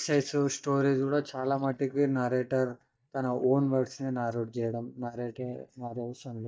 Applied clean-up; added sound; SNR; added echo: neural mask model DeepFilterNet 3.